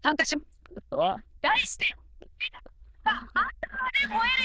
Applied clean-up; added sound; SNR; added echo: neural diffusion model UNIVERSE++.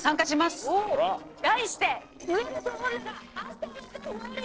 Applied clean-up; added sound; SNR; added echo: neural separator model SepFormer DNS4.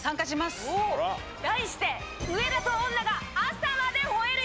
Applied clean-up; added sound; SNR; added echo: none; none; none; none.